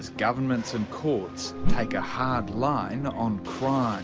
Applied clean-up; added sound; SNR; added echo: none; Whoosh, swoosh, swish; 0 dB; none.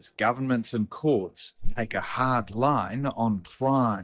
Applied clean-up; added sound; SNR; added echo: neural mask model DeepFilterNet 3.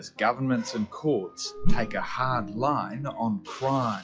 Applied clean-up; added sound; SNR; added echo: classical method log-MMSE.